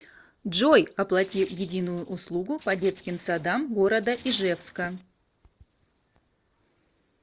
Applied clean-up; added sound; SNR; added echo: neural separator model SepFormer DNS4.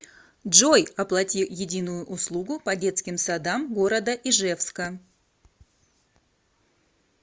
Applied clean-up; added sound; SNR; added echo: none; none; none; none.